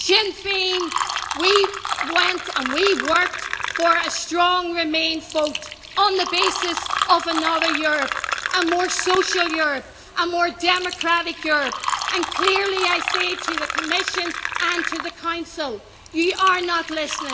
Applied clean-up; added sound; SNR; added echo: none; Fill (with liquid); 5 dB; reverberation time 2.1 s.